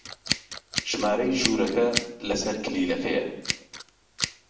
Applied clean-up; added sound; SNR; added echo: none; Scissors; 6 dB; reverberation time 0.7 s.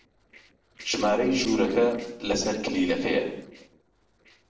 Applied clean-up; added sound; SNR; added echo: neural separator model SepFormer DNS4.